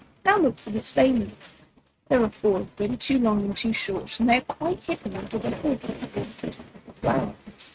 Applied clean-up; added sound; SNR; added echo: neural mask model RNNoise.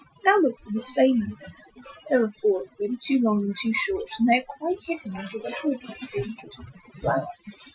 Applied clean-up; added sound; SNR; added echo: classical method Wiener filter.